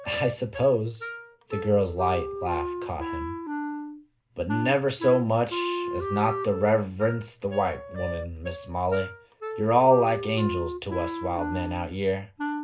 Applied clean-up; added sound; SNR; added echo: none; Wind instrument, woodwind instrument; 7 dB; reverberation time 0.2 s.